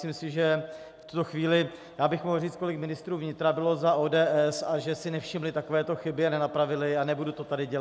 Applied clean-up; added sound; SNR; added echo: none; none; none; none.